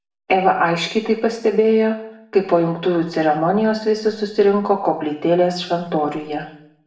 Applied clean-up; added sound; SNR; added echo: none; none; none; reverberation time 0.6 s.